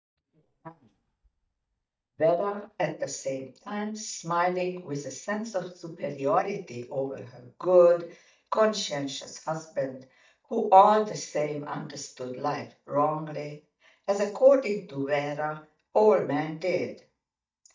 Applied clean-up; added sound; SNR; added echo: neural mask model DeepFilterNet 3.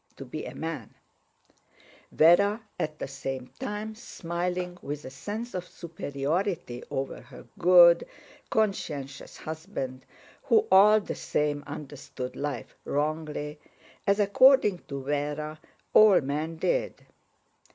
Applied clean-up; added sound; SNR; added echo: none; none; none; none.